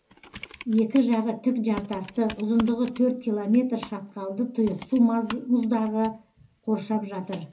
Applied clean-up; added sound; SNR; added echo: none; Computer keyboard; 19 dB; reverberation time 0.3 s.